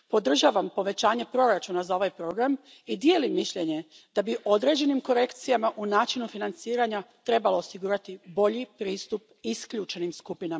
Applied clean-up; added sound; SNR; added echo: none; none; none; none.